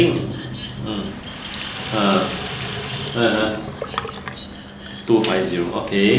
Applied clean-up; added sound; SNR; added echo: none; Sink (filling or washing) / Water tap, faucet; 8 dB; none.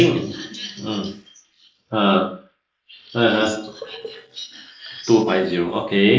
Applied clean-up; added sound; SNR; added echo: neural mask model Resemble Enhance denoiser.